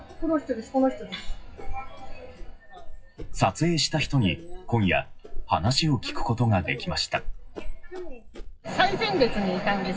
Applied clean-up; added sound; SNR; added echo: classical method WPE with log-MMSE.